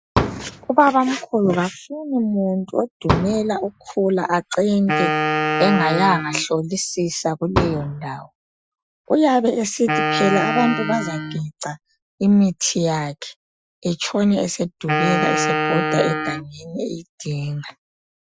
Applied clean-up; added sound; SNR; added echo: classical method Wiener filter.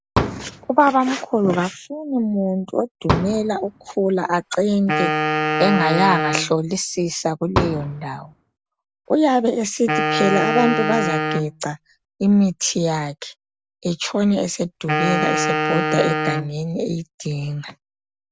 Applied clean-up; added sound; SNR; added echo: none; Wind instrument, woodwind instrument + Fireworks; 2 dB; none.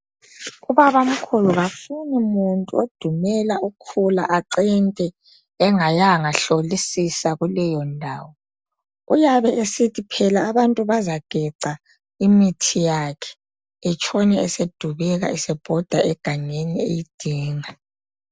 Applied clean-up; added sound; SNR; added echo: none; none; none; none.